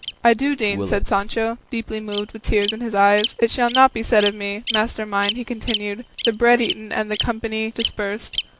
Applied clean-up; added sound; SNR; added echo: none; Bird vocalization, bird call, bird song; 9 dB; none.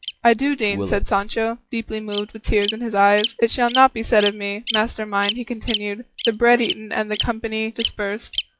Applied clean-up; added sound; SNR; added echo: classical method log-MMSE.